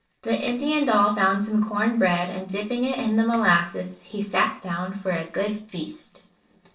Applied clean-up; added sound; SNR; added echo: neural separator model SepFormer DNS4.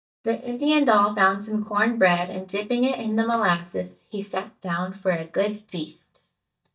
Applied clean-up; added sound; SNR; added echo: neural mask model DeepFilterNet 3.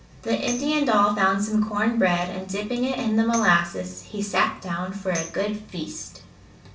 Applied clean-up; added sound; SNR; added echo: none; Tambourine; 17 dB; reverberation time 0.3 s.